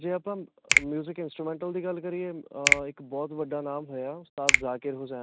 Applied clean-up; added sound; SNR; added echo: none; Finger snapping; -4 dB; none.